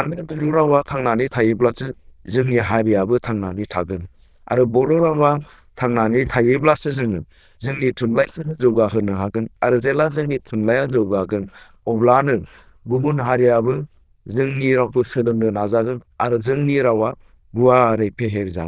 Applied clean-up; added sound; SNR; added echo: neural diffusion model UNIVERSE++.